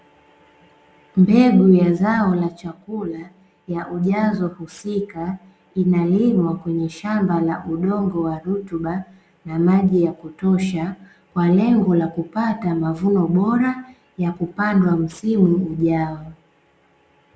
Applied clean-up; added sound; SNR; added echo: none; none; none; none.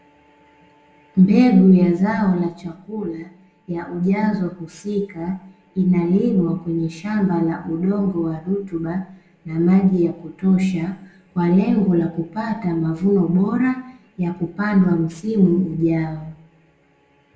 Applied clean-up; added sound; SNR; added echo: none; none; none; reverberation time 0.5 s.